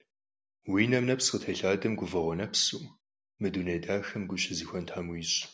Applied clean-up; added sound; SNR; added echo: none; none; none; none.